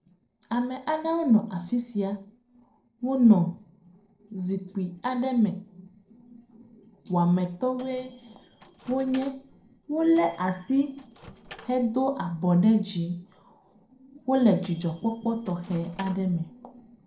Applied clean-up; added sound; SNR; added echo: neural separator model SepFormer DNS4.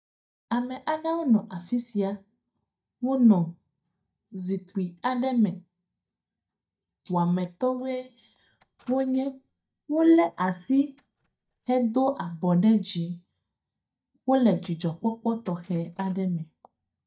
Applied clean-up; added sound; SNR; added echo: neural mask model DeepFilterNet 3.